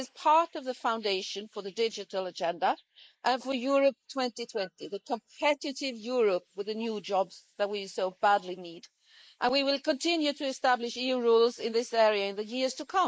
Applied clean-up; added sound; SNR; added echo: neural mask model Resemble Enhance denoiser.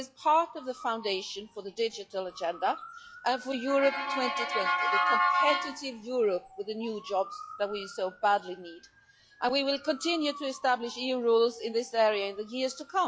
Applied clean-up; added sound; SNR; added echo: classical method log-MMSE.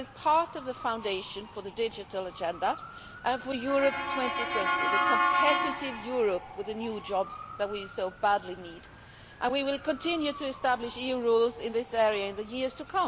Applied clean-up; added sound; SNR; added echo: none; Motor vehicle (road) / Siren; 4 dB; none.